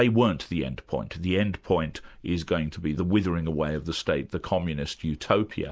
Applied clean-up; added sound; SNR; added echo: none; none; none; none.